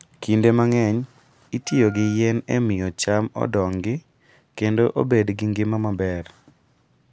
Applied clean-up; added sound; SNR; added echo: none; Wind instrument, woodwind instrument; 20 dB; none.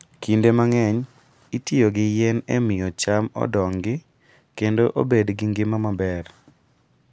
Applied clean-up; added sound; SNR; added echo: none; none; none; none.